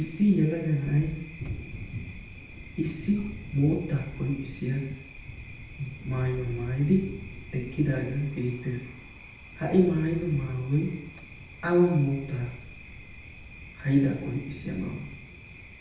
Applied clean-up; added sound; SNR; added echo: none; Thunder; 13 dB; reverberation time 0.8 s.